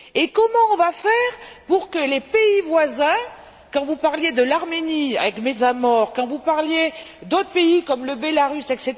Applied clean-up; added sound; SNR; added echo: none; none; none; none.